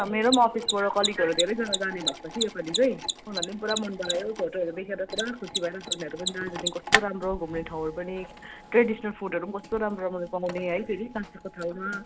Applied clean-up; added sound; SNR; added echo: none; Mechanisms; 5 dB; none.